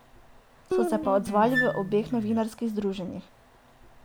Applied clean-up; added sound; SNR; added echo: none; Guitar + Wind instrument, woodwind instrument; 3 dB; none.